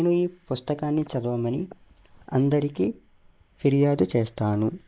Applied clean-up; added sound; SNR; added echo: neural mask model Resemble Enhance denoiser.